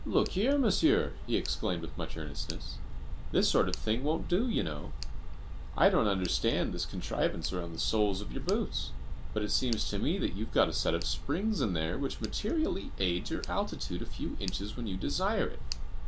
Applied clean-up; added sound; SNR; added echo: none; Tick; 2 dB; none.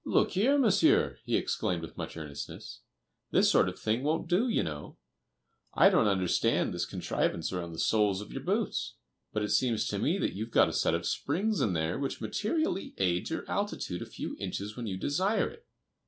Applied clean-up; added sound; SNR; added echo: none; none; none; none.